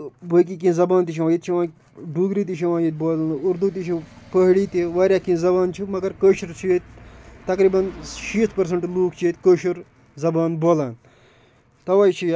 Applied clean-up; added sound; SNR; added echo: none; none; none; none.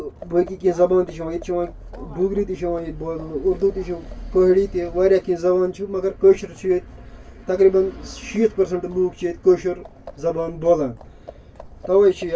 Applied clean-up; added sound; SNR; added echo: none; Livestock, farm animals, working animals; 18 dB; reverberation time 0.1 s.